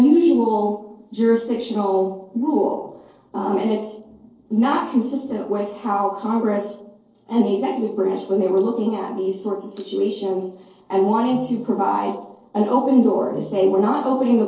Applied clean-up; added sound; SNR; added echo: neural separator model SepFormer DNS4.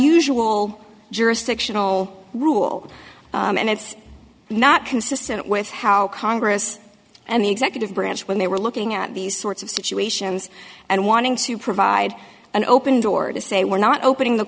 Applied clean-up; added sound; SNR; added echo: none; none; none; none.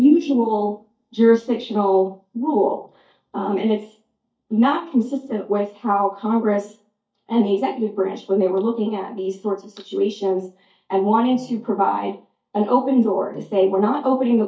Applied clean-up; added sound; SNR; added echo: neural mask model DeepFilterNet 3.